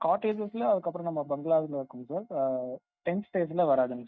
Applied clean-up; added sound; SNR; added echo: neural mask model DeepFilterNet 3.